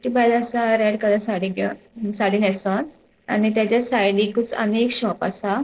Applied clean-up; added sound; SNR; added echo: neural separator model SepFormer DNS4.